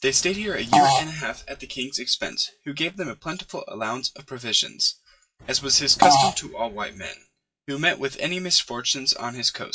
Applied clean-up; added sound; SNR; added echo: classical method WPE with log-MMSE.